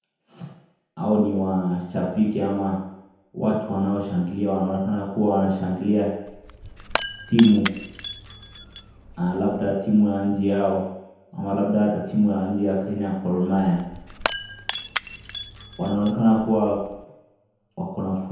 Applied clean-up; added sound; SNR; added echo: none; Shatter / Crushing; 7 dB; reverberation time 0.9 s.